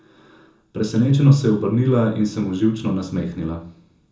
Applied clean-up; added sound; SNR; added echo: none; none; none; reverberation time 0.6 s.